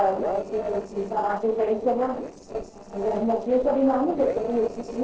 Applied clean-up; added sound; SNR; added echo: neural separator model SepFormer DNS4.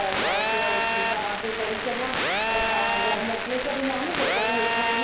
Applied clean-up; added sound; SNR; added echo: none; Telephone; -4 dB; reverberation time 0.6 s.